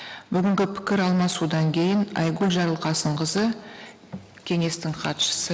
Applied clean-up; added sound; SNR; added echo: none; none; none; none.